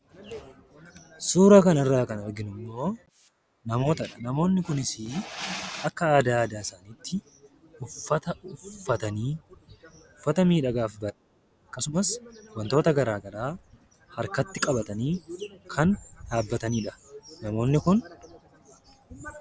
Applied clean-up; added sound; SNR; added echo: none; none; none; none.